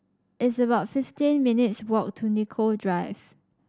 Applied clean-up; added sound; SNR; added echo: none; none; none; none.